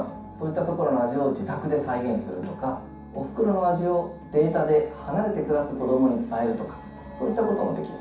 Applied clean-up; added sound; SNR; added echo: none; Snare drum; 16 dB; reverberation time 0.6 s.